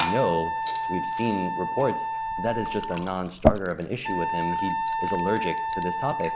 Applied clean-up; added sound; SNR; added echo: none; Fill (with liquid) / Glass + Wind instrument, woodwind instrument; -1 dB; none.